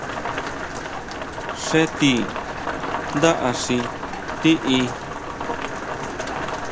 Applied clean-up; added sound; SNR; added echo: none; Rain; 4 dB; none.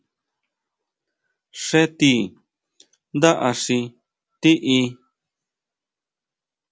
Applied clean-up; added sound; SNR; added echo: none; none; none; none.